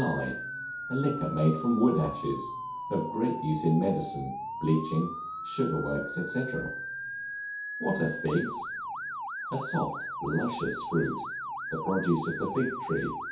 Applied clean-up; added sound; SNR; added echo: none; Motor vehicle (road) / Siren; 6 dB; reverberation time 0.6 s.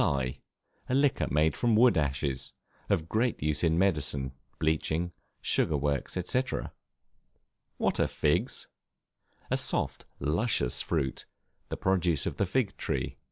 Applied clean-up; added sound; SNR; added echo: none; none; none; none.